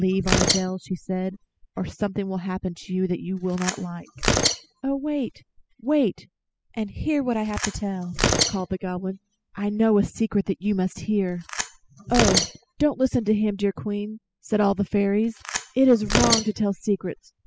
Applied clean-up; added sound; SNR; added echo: classical method spectral subtraction.